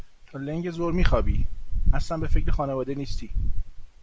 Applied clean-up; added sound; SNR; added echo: none; none; none; none.